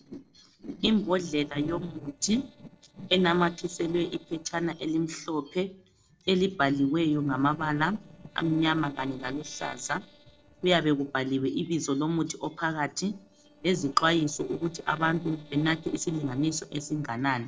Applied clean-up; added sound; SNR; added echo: neural separator model SepFormer DNS4.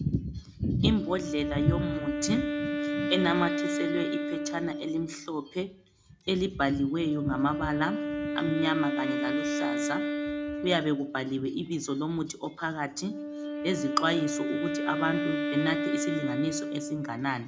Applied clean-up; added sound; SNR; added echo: none; Wind instrument, woodwind instrument; 2 dB; reverberation time 0.2 s.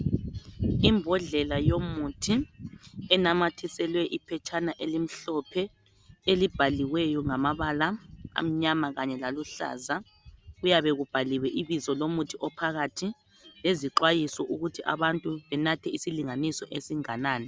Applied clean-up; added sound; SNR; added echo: none; none; none; none.